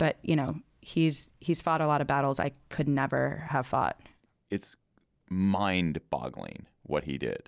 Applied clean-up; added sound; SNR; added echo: none; none; none; none.